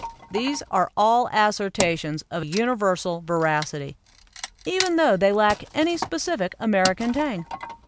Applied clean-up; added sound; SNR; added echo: none; Wood; 12 dB; none.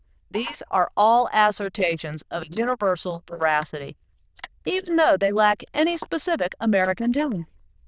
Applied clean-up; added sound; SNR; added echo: neural diffusion model UNIVERSE++.